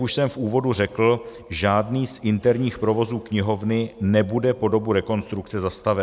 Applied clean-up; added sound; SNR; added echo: none; none; none; none.